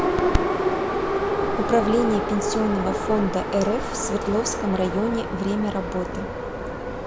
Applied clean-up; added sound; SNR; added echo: none; Subway, metro, underground; 0 dB; none.